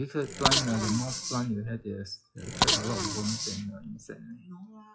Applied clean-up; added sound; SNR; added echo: classical method WPE with log-MMSE.